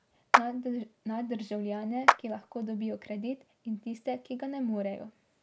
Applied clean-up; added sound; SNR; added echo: none; Clapping; -5 dB; none.